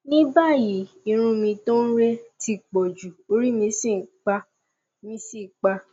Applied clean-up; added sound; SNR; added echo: none; none; none; none.